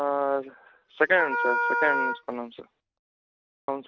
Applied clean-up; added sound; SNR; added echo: neural mask model RNNoise.